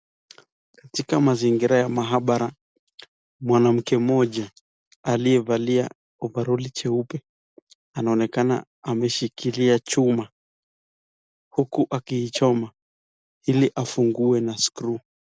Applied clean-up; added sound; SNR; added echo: none; none; none; none.